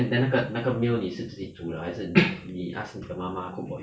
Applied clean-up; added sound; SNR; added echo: none; none; none; none.